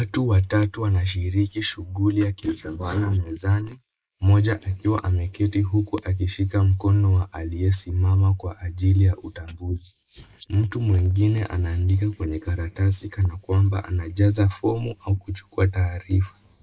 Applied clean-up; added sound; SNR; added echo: neural mask model Resemble Enhance denoiser.